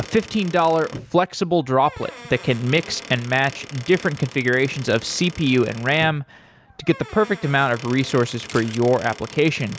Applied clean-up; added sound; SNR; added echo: none; Camera + Squeak / Wood; 18 dB; none.